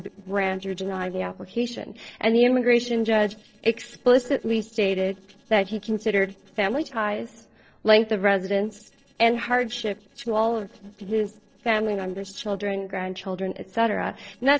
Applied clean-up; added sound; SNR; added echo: neural separator model SepFormer DNS4.